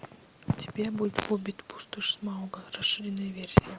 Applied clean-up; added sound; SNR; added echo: none; none; none; none.